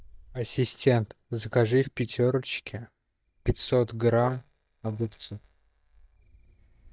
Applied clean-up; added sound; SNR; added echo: neural mask model DeepFilterNet 3.